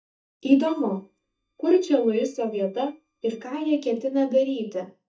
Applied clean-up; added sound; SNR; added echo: neural mask model DeepFilterNet 3.